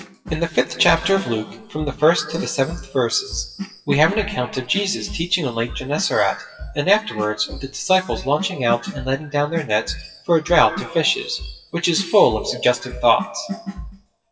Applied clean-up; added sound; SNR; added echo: classical method WPE with log-MMSE.